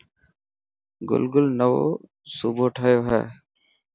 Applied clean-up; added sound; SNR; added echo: none; none; none; none.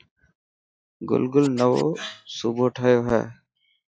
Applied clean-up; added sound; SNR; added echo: classical method log-MMSE.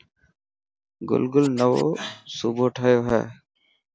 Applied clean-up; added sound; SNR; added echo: none; Scratching (performance technique); 19 dB; none.